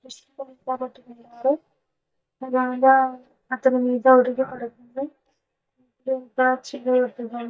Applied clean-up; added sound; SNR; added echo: neural mask model DeepFilterNet 3.